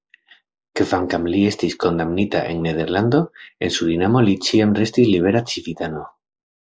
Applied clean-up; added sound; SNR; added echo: neural mask model Resemble Enhance denoiser.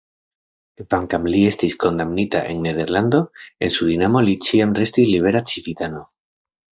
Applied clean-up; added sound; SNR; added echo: neural mask model DeepFilterNet 3.